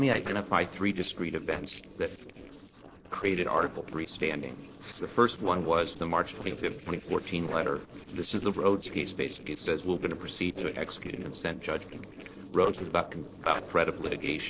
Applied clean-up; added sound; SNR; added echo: neural separator model SepFormer DNS4.